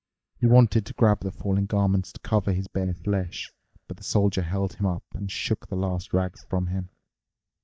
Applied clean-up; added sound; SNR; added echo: neural mask model DeepFilterNet 3.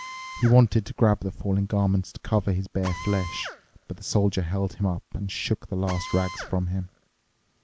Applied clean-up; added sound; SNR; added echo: none; Drill; 17 dB; none.